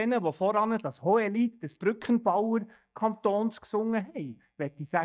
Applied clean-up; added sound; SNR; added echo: neural mask model DeepFilterNet 3.